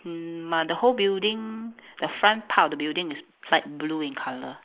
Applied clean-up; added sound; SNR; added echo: neural mask model Resemble Enhance denoiser.